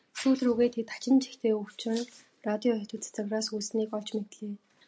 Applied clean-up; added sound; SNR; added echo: none; none; none; none.